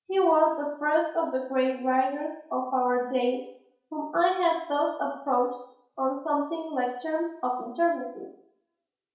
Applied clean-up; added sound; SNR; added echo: none; none; none; reverberation time 0.5 s.